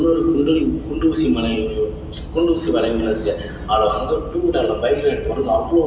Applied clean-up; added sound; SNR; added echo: none; Subway, metro, underground / Train; 12 dB; reverberation time 0.2 s.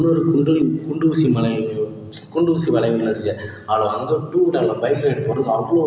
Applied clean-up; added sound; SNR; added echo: none; none; none; none.